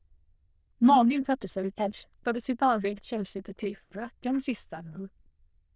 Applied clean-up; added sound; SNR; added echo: neural diffusion model UNIVERSE++.